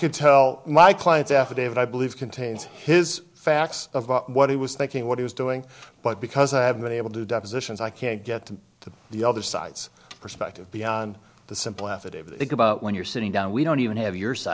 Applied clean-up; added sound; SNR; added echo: none; none; none; none.